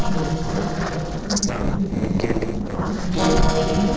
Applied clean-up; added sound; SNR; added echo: neural separator model SepFormer DNS4.